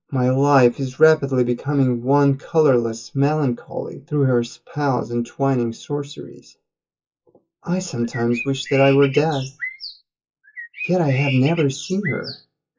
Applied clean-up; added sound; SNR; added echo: classical method WPE with log-MMSE.